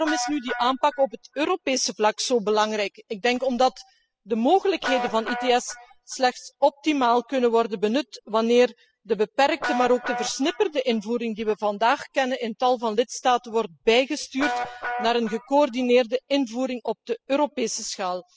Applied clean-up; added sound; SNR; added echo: classical method spectral subtraction.